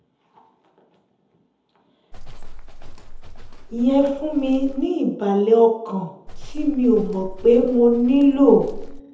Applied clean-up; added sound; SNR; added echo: none; Livestock, farm animals, working animals; 12 dB; reverberation time 0.7 s.